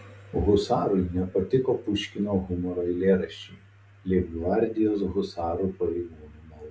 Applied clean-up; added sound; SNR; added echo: none; none; none; none.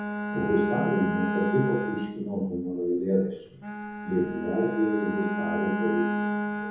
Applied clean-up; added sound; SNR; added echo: none; Bowed string instrument; 2 dB; reverberation time 0.7 s.